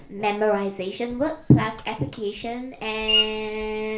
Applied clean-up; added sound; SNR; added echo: none; Screech; 7 dB; reverberation time 0.3 s.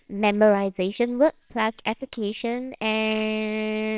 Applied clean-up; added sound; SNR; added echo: neural separator model SepFormer WHAMR!.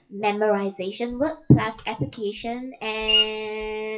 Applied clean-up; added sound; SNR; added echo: classical method WPE with log-MMSE.